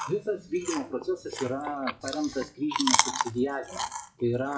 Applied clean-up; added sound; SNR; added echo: classical method WPE with log-MMSE.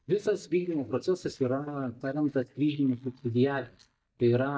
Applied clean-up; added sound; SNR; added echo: neural mask model DeepFilterNet 3.